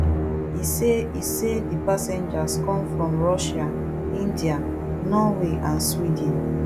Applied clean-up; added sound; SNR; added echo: none; Musical instrument; 0 dB; none.